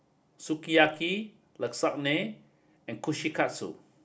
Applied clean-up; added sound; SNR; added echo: none; none; none; none.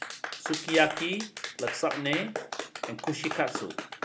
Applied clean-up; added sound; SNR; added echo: none; Clapping; 6 dB; none.